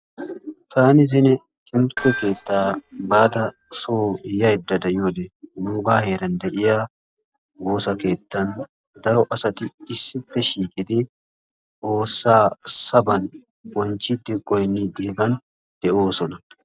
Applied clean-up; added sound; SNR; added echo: neural separator model SepFormer DNS4.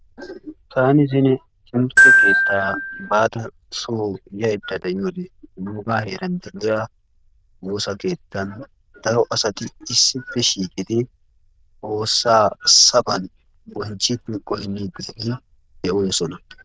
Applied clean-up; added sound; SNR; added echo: neural diffusion model UNIVERSE++.